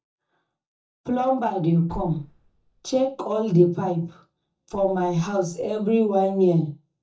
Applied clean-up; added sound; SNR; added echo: neural mask model DeepFilterNet 3.